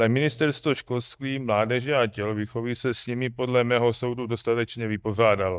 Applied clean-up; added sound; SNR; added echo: neural mask model DeepFilterNet 3.